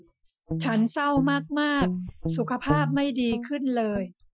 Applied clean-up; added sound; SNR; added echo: classical method Wiener filter.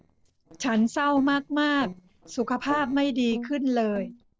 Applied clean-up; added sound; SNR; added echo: neural separator model SepFormer DNS4.